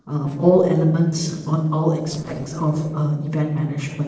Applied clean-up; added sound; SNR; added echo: neural separator model SepFormer DNS4.